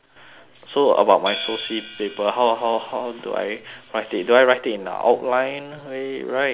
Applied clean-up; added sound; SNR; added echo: none; Hi-hat; 14 dB; none.